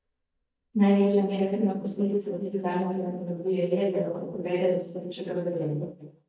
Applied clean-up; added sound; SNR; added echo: neural mask model DeepFilterNet 3.